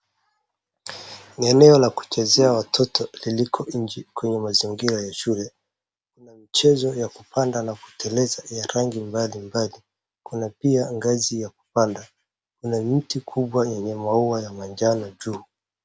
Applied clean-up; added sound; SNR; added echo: none; none; none; none.